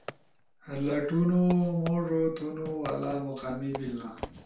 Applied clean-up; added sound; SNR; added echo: none; Fireworks; 16 dB; reverberation time 0.4 s.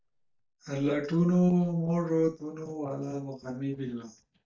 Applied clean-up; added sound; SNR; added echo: neural mask model DeepFilterNet 3.